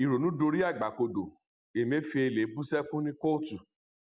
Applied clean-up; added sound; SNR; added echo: none; none; none; none.